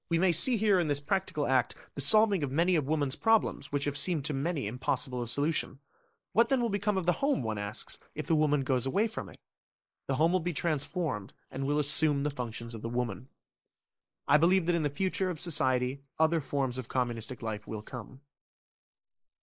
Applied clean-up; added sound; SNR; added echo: neural mask model Resemble Enhance denoiser.